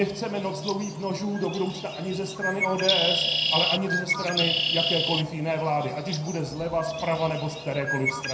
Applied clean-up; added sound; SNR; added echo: none; Bird; 1 dB; reverberation time 0.5 s.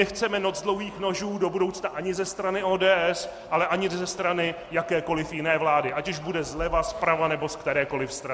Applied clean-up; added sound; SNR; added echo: none; none; none; none.